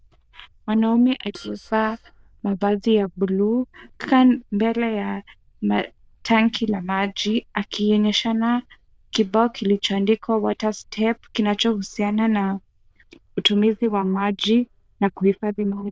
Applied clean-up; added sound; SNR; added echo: neural diffusion model UNIVERSE++.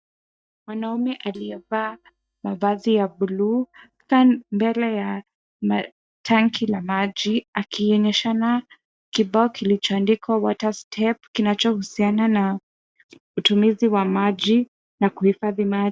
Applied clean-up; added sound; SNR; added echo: neural mask model DeepFilterNet 3.